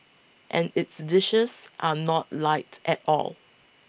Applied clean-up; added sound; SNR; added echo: none; none; none; none.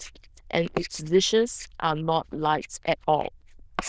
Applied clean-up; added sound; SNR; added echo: neural diffusion model UNIVERSE++.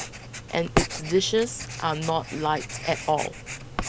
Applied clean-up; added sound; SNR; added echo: none; Writing; 5 dB; none.